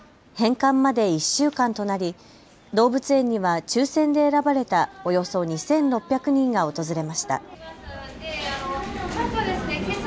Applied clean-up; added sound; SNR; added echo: none; none; none; none.